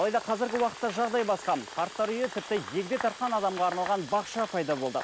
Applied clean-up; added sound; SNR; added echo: none; Fill (with liquid) / Water tap, faucet; 18 dB; none.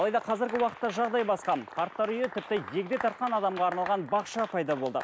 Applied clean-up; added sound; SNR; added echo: none; none; none; none.